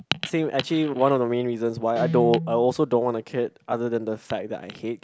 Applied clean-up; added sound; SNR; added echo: none; Guitar; 9 dB; none.